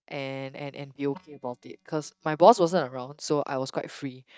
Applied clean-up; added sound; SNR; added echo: neural mask model DeepFilterNet 3.